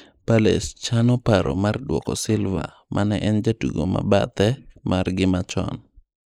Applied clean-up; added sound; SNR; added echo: neural mask model Resemble Enhance denoiser.